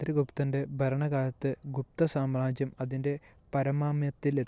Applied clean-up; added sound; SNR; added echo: none; none; none; none.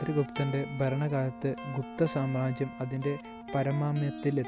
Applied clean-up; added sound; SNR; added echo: none; Wind instrument, woodwind instrument + Electric guitar; 11 dB; none.